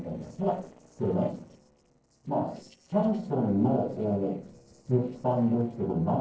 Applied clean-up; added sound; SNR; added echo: neural separator model SepFormer DNS4.